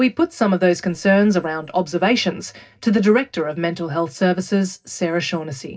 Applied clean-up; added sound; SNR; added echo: neural separator model SepFormer DNS4.